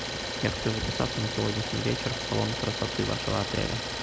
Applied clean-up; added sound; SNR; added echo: none; Idling; 2 dB; none.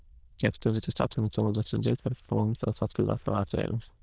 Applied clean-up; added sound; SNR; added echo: neural diffusion model UNIVERSE++.